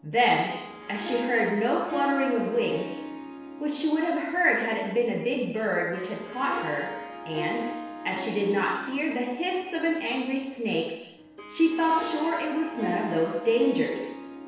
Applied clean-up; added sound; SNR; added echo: none; Harp; 10 dB; reverberation time 1.0 s.